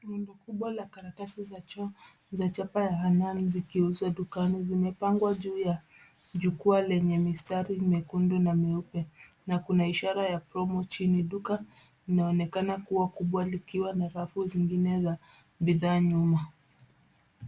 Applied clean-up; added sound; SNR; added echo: none; none; none; none.